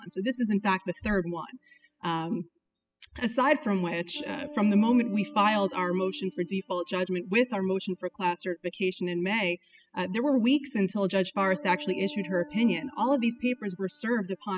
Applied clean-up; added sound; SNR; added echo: classical method spectral subtraction.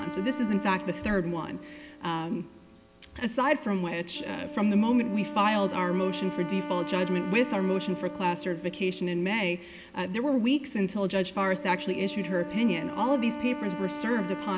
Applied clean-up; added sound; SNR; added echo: none; Wind instrument, woodwind instrument; 11 dB; none.